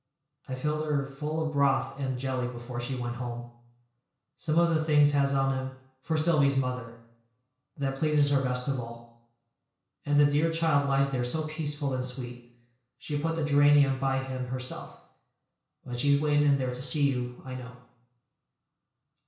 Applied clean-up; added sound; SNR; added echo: none; Rattle (instrument); 11 dB; reverberation time 0.5 s.